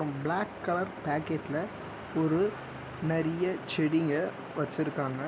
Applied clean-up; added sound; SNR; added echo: none; none; none; none.